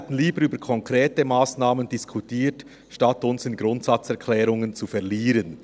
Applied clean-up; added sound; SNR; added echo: none; none; none; none.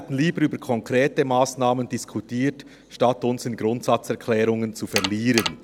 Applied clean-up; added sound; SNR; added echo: none; Mechanisms; 4 dB; none.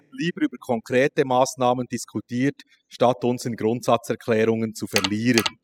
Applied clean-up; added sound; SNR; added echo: classical method spectral subtraction.